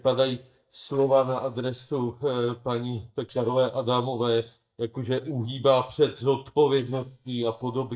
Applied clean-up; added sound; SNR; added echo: neural mask model DeepFilterNet 3.